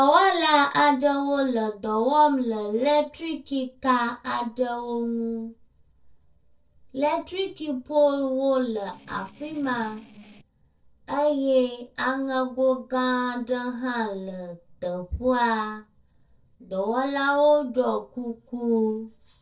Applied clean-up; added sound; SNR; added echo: neural separator model SepFormer DNS4.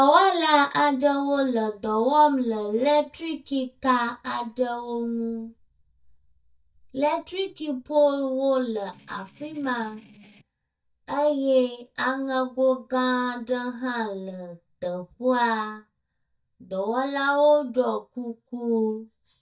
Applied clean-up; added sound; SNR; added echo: neural mask model DeepFilterNet 3.